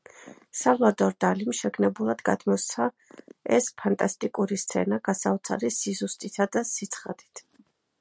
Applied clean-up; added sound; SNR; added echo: none; none; none; none.